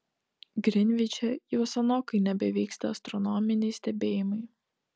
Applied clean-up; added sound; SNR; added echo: none; none; none; none.